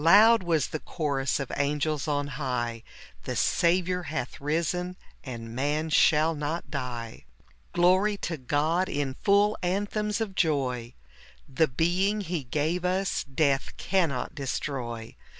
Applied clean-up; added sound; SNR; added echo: none; none; none; none.